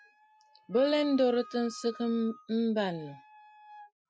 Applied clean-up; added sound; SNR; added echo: classical method Wiener filter.